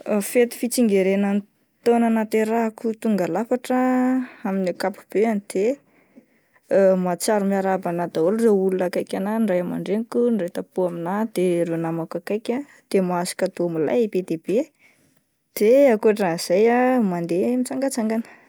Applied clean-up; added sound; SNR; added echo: none; none; none; none.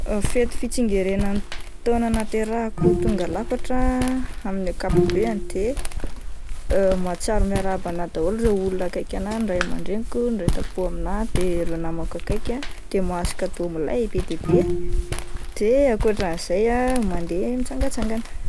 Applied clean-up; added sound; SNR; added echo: none; Walk, footsteps + Bowed string instrument; -1 dB; none.